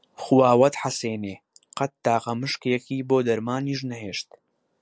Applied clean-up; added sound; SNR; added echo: none; none; none; none.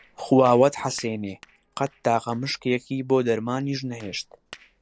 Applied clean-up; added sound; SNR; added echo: neural separator model SepFormer DNS4.